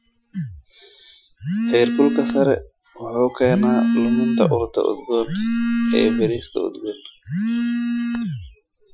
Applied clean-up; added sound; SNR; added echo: classical method Wiener filter.